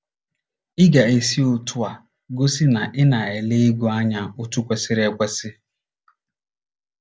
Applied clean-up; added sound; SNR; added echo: none; none; none; none.